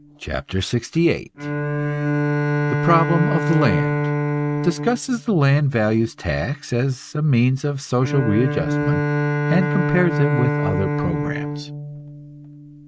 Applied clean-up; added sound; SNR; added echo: neural mask model RNNoise.